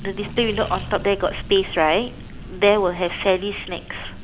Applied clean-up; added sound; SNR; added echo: none; Accelerating, revving, vroom; 13 dB; none.